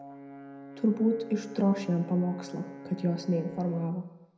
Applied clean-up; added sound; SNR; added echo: none; Brass instrument; 15 dB; reverberation time 0.8 s.